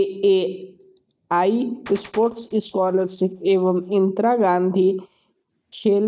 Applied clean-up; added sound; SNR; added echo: neural mask model DeepFilterNet 3.